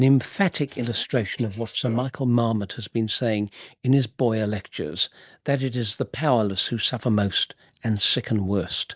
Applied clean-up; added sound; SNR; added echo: neural mask model DeepFilterNet 3.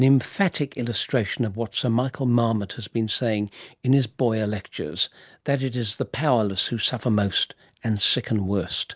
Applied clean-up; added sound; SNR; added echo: none; none; none; none.